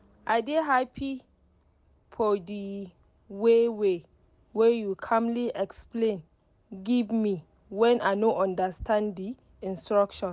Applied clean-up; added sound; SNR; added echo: none; none; none; none.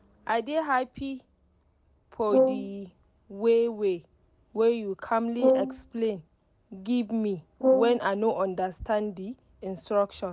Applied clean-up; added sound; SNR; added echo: none; Brass instrument; 0 dB; none.